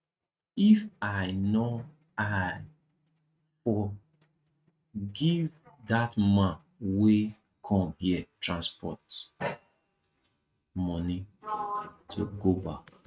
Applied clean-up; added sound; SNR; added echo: neural mask model RNNoise.